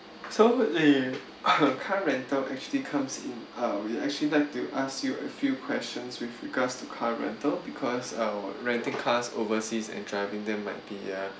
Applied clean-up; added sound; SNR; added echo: none; none; none; none.